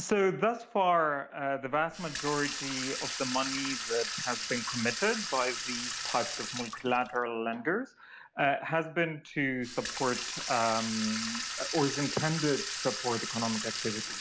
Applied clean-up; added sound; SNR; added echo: none; Sink (filling or washing) / Water tap, faucet; 6 dB; none.